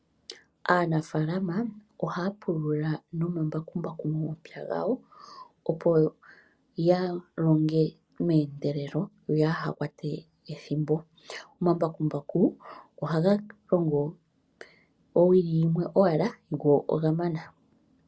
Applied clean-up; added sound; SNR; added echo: none; none; none; none.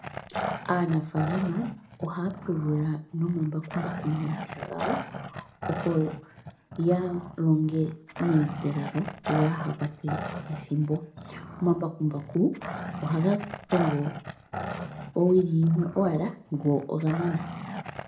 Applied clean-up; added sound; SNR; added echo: none; Growling; 9 dB; reverberation time 0.3 s.